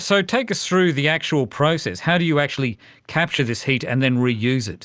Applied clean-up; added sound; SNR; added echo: none; none; none; none.